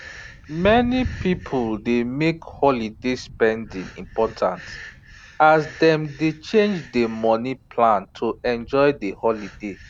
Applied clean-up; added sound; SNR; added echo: none; Breathing + Thunder; 17 dB; none.